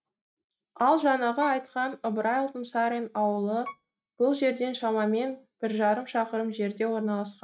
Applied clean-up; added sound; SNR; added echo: neural mask model RNNoise.